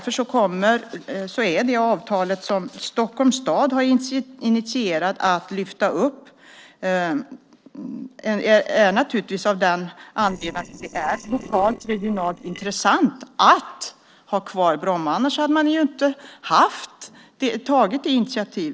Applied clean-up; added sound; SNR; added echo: neural separator model SepFormer DNS4.